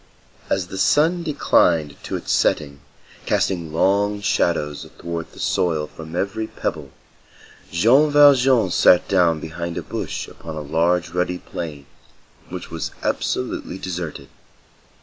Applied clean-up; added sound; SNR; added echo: none; none; none; none.